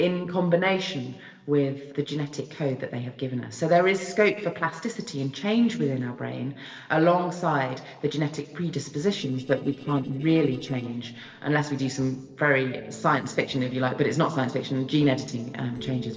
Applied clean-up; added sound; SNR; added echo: neural separator model SepFormer DNS4.